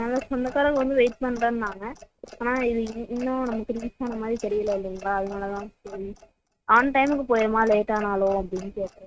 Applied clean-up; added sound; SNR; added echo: neural mask model RNNoise.